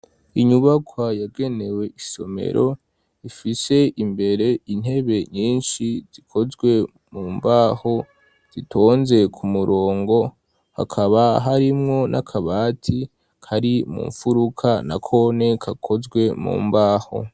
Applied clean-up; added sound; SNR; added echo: none; none; none; none.